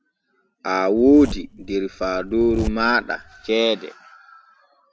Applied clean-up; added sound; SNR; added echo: none; Zipper (clothing); 11 dB; none.